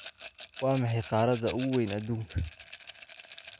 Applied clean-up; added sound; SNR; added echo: none; Rattle; 10 dB; none.